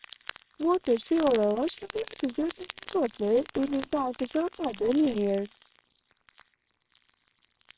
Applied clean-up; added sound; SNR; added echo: neural separator model SepFormer WHAMR!.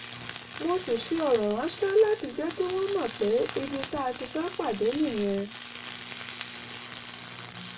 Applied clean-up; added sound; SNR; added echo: none; Tools; 12 dB; reverberation time 0.1 s.